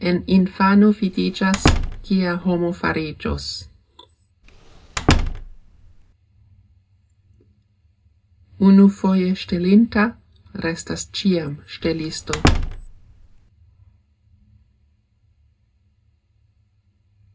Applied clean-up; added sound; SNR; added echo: none; Slam; 1 dB; reverberation time 0.2 s.